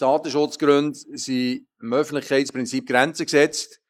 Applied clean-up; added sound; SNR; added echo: neural mask model Resemble Enhance denoiser.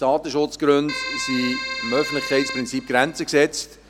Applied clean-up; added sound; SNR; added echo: none; Keyboard (musical); 8 dB; none.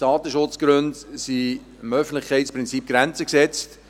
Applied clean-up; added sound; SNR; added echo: none; none; none; none.